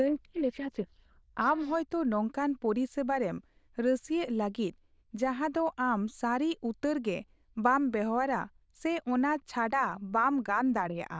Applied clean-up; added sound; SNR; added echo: neural diffusion model UNIVERSE++.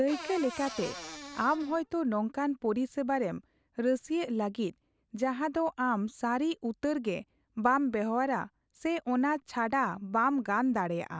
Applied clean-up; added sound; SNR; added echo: none; Cupboard open or close / Door; 12 dB; none.